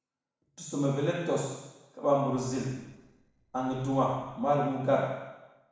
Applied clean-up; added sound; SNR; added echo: neural separator model SepFormer DNS4.